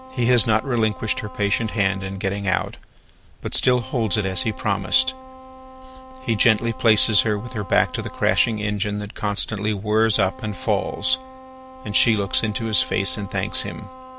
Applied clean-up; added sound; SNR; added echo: none; Wind instrument, woodwind instrument; 18 dB; none.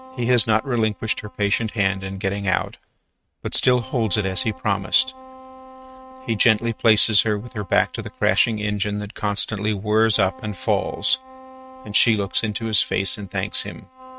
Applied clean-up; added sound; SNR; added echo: neural mask model RNNoise.